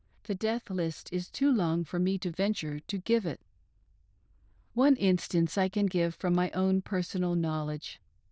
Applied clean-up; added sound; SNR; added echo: neural diffusion model UNIVERSE++.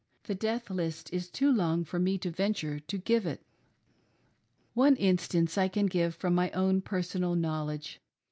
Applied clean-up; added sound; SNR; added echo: none; none; none; none.